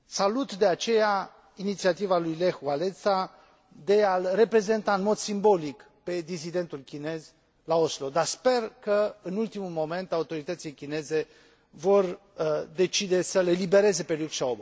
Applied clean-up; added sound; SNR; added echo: none; none; none; none.